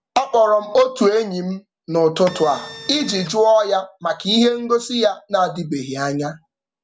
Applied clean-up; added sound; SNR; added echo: none; Printer; 15 dB; none.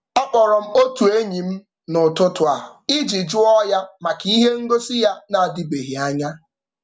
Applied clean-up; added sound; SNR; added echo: none; none; none; none.